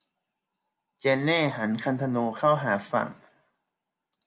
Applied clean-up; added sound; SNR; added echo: none; none; none; none.